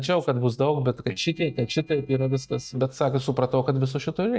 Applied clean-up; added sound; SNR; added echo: neural mask model DeepFilterNet 3.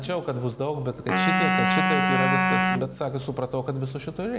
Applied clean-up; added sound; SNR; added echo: none; Wind instrument, woodwind instrument; -4 dB; none.